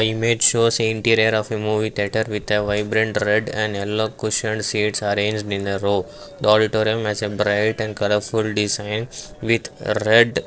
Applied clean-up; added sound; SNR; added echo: neural separator model SepFormer DNS4.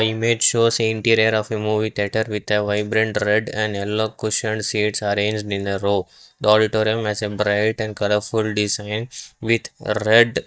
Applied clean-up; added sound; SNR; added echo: neural mask model DeepFilterNet 3.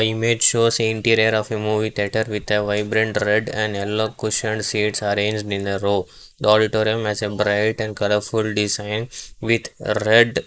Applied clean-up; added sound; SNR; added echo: neural mask model Resemble Enhance denoiser.